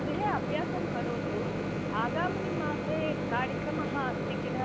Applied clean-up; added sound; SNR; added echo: none; Microwave oven; -3 dB; none.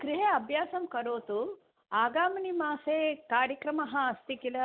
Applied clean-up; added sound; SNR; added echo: none; none; none; none.